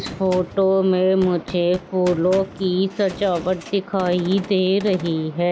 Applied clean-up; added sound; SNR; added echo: none; Gunshot, gunfire; 17 dB; none.